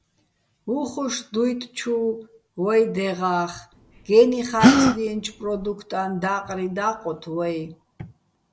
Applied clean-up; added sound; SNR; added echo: none; Gasp; -3 dB; none.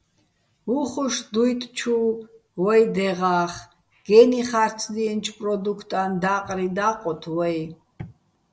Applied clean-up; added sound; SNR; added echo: none; none; none; none.